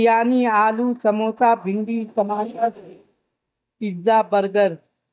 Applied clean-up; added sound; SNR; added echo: neural mask model DeepFilterNet 3.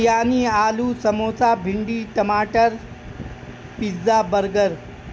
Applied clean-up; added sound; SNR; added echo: none; none; none; none.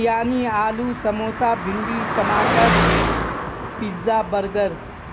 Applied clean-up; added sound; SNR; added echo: none; Car passing by; 1 dB; none.